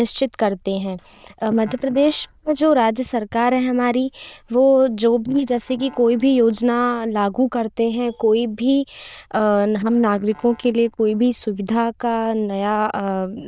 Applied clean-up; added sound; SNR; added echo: neural diffusion model UNIVERSE++.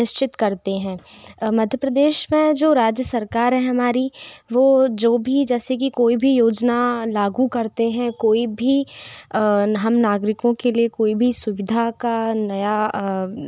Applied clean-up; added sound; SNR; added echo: none; none; none; none.